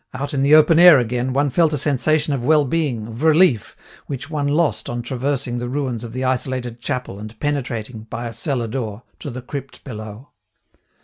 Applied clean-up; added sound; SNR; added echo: none; none; none; none.